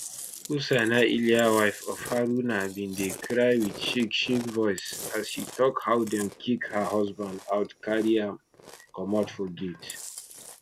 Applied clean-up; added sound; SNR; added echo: none; Chewing, mastication; 15 dB; none.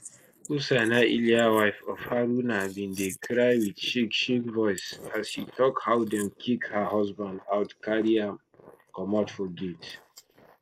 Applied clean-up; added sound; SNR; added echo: neural mask model Resemble Enhance denoiser.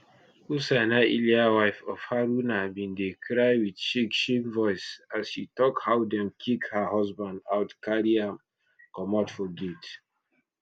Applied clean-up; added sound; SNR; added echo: none; none; none; none.